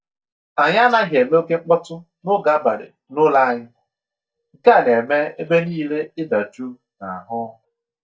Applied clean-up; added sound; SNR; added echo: neural mask model DeepFilterNet 3.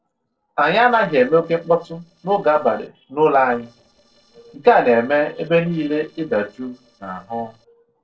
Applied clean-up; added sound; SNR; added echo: neural separator model SepFormer DNS4.